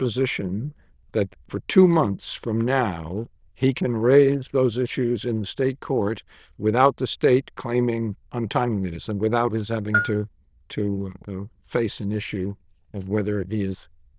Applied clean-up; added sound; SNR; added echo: neural diffusion model UNIVERSE++.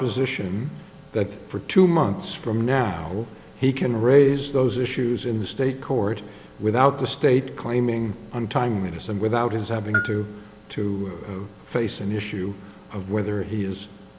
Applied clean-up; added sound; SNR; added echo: none; Bell; 9 dB; none.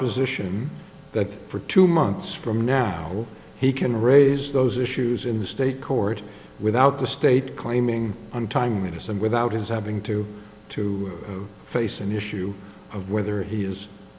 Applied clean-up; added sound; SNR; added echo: none; none; none; none.